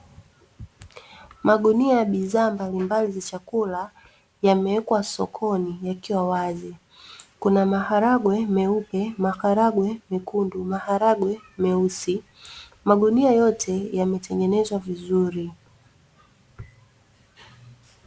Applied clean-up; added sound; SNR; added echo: none; none; none; none.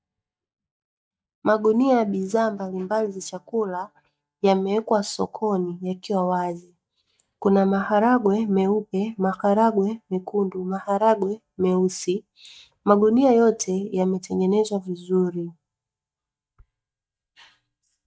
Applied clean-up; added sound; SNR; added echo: neural mask model DeepFilterNet 3.